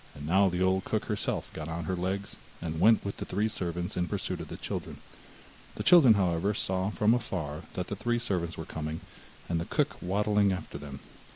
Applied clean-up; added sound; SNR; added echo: none; none; none; none.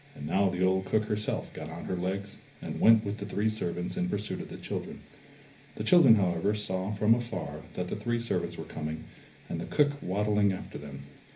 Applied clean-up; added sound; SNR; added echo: none; none; none; reverberation time 0.3 s.